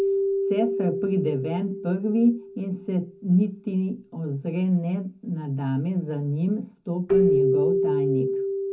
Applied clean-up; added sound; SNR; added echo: none; Keyboard (musical); 1 dB; reverberation time 0.3 s.